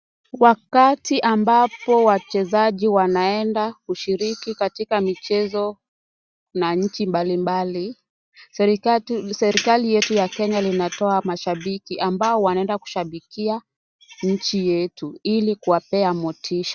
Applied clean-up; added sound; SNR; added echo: none; none; none; none.